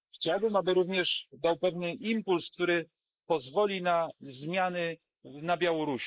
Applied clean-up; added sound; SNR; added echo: neural mask model Resemble Enhance denoiser.